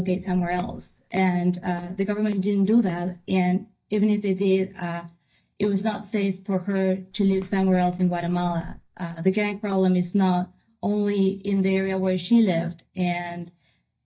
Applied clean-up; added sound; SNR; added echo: neural mask model DeepFilterNet 3.